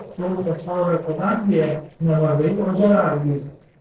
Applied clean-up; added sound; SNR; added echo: neural separator model SepFormer DNS4.